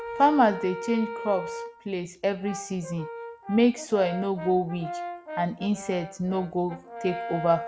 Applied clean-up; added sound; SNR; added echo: none; Brass instrument; 10 dB; none.